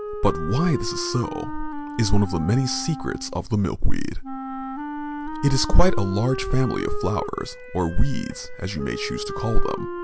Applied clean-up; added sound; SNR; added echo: none; Wind instrument, woodwind instrument; 12 dB; none.